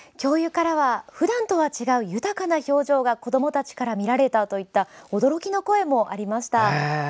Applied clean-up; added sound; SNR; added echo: none; none; none; none.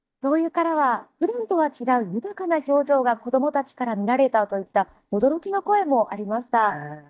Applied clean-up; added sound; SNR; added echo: neural mask model DeepFilterNet 3.